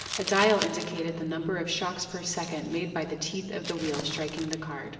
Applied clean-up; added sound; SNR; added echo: none; Crumpling, crinkling; 10 dB; reverberation time 1.9 s.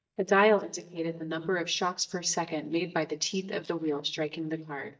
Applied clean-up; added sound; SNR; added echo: neural mask model DeepFilterNet 3.